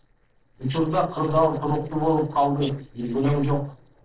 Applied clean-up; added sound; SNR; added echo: neural separator model SepFormer DNS4.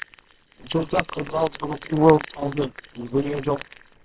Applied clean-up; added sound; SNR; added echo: neural separator model SepFormer WHAMR!.